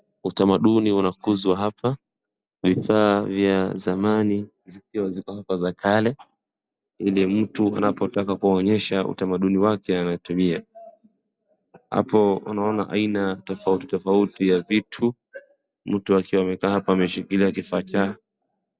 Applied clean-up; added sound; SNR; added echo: none; none; none; none.